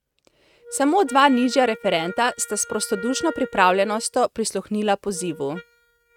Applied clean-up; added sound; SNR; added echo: neural mask model RNNoise.